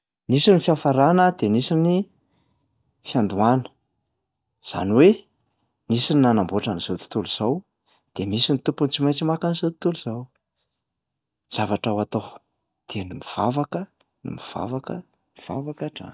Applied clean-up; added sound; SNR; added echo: none; none; none; none.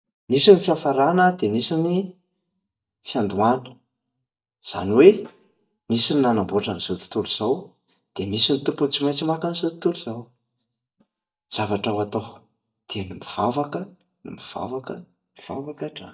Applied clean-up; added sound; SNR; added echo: neural mask model DeepFilterNet 3.